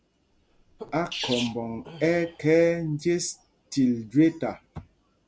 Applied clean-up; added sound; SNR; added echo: none; Sneeze; 14 dB; none.